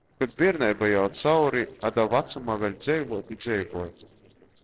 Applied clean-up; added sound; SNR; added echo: neural separator model SepFormer DNS4.